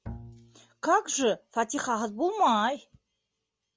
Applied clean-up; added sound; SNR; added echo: none; Bowed string instrument; 16 dB; none.